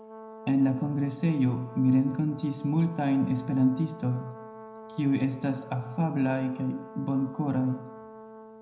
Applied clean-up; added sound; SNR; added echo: none; Brass instrument; 17 dB; reverberation time 0.7 s.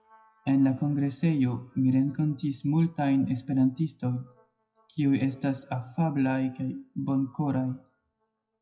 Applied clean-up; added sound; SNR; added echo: classical method WPE with log-MMSE.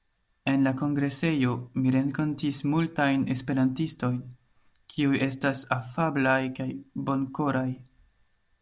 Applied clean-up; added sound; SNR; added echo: none; none; none; none.